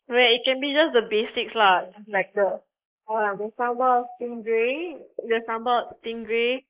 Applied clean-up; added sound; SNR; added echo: neural mask model Resemble Enhance denoiser.